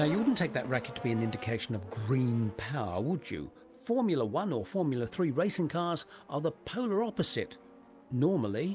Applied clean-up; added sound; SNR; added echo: none; none; none; none.